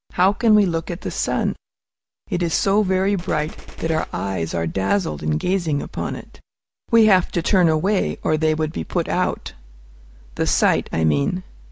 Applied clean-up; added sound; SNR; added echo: none; Gunshot, gunfire; 15 dB; none.